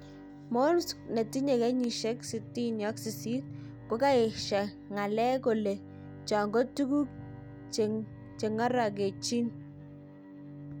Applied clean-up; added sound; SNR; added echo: none; Bass guitar + Bowed string instrument; 14 dB; none.